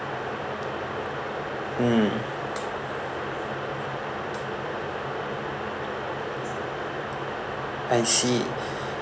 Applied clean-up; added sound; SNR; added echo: none; none; none; none.